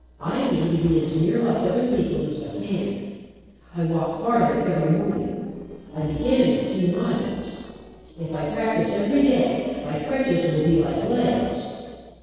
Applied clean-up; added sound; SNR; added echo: neural separator model SepFormer DNS4.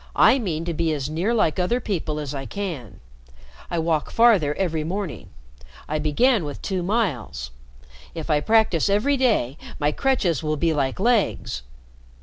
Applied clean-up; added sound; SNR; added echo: none; none; none; none.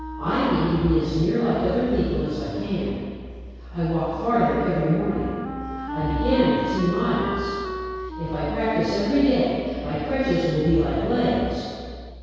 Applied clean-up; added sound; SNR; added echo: none; Wind instrument, woodwind instrument; 12 dB; reverberation time 2.0 s.